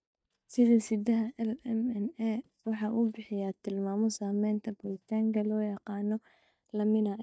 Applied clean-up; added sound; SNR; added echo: neural mask model DeepFilterNet 3.